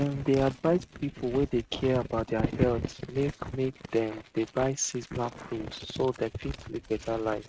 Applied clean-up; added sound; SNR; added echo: neural mask model RNNoise.